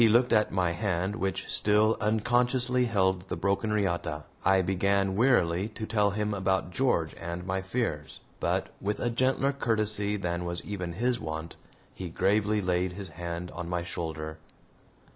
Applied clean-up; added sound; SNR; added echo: none; none; none; none.